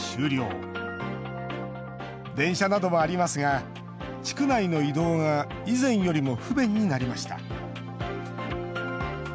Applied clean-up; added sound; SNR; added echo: none; none; none; none.